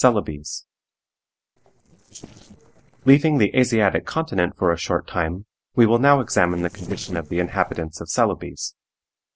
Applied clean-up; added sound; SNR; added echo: neural separator model SepFormer DNS4.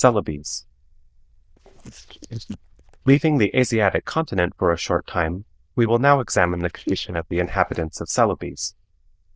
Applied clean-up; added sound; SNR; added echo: neural diffusion model UNIVERSE++.